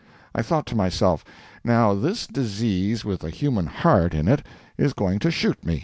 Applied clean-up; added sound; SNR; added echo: none; none; none; none.